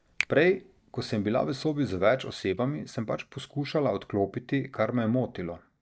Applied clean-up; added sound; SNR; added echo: neural mask model DeepFilterNet 3.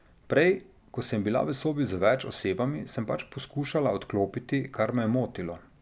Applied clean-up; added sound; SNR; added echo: none; none; none; none.